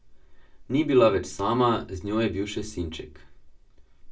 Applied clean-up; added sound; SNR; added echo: none; none; none; reverberation time 0.2 s.